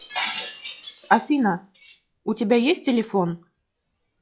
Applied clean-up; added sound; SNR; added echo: classical method log-MMSE.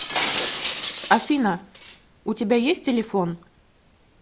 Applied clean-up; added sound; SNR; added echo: none; Shatter; 4 dB; none.